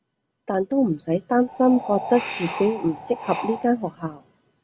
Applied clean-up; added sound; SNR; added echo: none; Wind; 10 dB; none.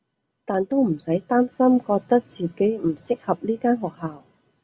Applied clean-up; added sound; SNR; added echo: none; none; none; none.